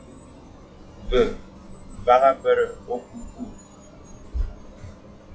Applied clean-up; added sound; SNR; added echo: classical method WPE with log-MMSE.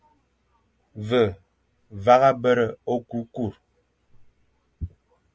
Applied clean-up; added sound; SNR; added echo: none; none; none; none.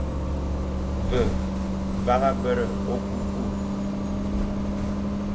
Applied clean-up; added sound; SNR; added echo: none; Bus; -5 dB; reverberation time 1.5 s.